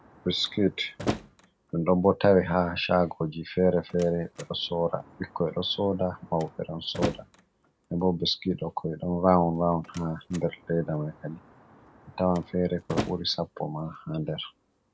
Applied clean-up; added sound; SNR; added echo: none; Slam; 14 dB; none.